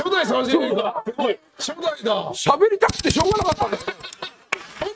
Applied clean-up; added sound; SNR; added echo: neural mask model RNNoise.